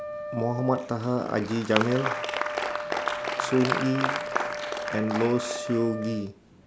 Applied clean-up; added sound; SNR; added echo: none; Wind instrument, woodwind instrument + Applause; 3 dB; none.